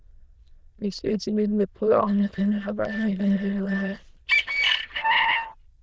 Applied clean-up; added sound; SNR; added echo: neural diffusion model UNIVERSE++.